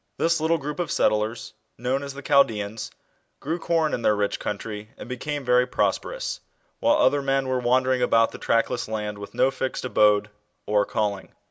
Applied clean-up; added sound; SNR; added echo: none; none; none; none.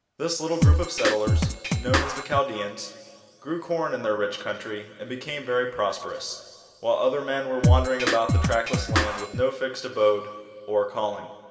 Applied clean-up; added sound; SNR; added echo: none; Drum kit; -5 dB; reverberation time 2.1 s.